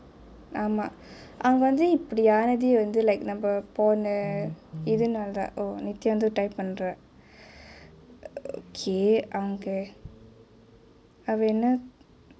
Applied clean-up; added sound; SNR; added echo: none; none; none; none.